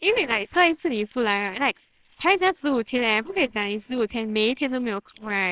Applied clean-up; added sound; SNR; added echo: neural separator model SepFormer WHAMR!.